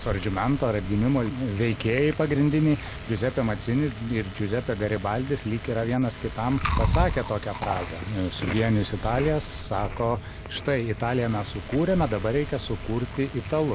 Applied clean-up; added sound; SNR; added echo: none; Chewing, mastication; 7 dB; none.